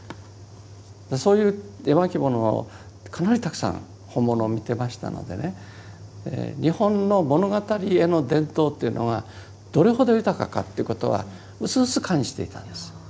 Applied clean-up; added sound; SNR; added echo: none; none; none; none.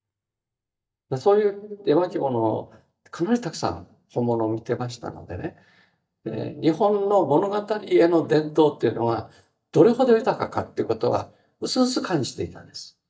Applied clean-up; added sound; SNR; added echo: neural mask model DeepFilterNet 3.